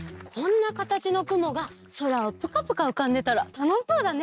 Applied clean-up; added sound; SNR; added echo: neural mask model RNNoise.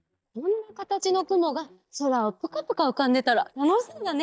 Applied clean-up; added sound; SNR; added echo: neural mask model DeepFilterNet 3.